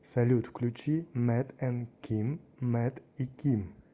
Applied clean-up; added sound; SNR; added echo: none; none; none; none.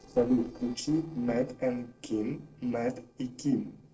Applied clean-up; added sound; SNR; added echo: neural separator model SepFormer DNS4.